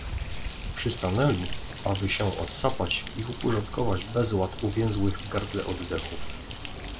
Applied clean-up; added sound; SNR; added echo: none; Bird; 8 dB; reverberation time 0.2 s.